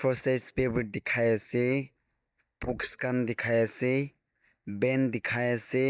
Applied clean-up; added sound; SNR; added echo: neural mask model DeepFilterNet 3.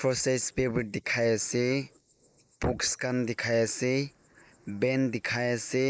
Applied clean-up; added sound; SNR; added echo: neural mask model Resemble Enhance denoiser.